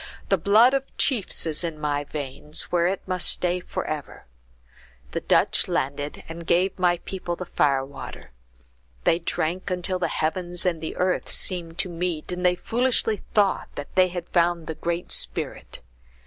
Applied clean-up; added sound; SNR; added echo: none; none; none; none.